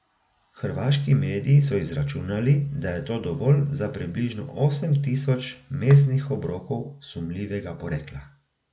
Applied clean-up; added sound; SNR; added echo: none; none; none; none.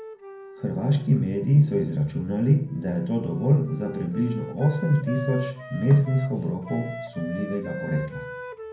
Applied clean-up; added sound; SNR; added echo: none; Wind instrument, woodwind instrument; 14 dB; reverberation time 0.6 s.